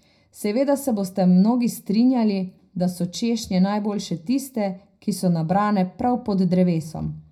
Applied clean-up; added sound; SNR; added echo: none; none; none; reverberation time 0.3 s.